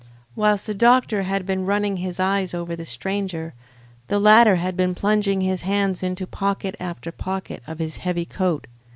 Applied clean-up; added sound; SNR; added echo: none; none; none; none.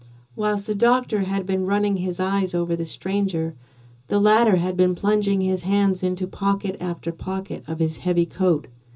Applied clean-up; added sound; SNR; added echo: none; none; none; reverberation time 0.2 s.